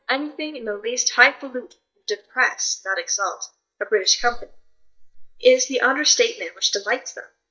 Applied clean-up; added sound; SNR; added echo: neural mask model DeepFilterNet 3.